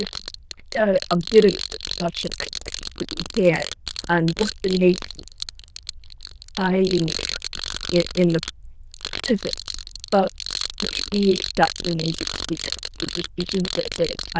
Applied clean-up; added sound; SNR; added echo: neural diffusion model UNIVERSE++.